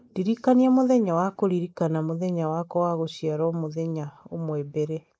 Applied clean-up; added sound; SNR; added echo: neural mask model Resemble Enhance denoiser.